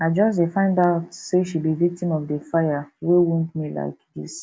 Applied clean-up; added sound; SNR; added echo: none; none; none; none.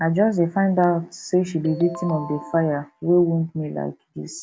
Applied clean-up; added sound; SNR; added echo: none; Ringtone; 15 dB; none.